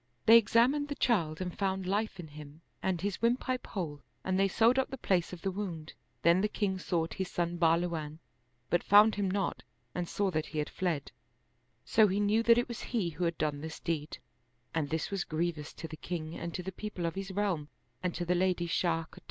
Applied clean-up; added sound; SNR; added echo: none; none; none; none.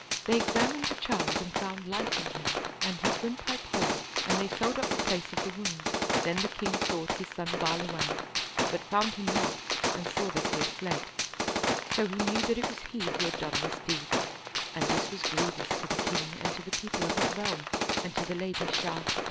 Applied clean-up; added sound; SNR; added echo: none; Gunshot, gunfire; -4 dB; none.